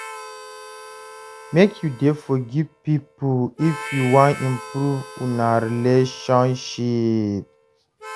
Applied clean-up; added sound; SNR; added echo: none; Harmonica; 16 dB; none.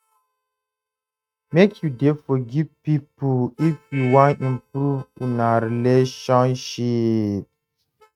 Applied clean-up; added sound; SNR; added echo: neural mask model RNNoise.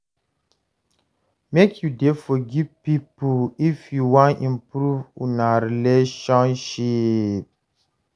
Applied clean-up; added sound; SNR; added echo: none; none; none; none.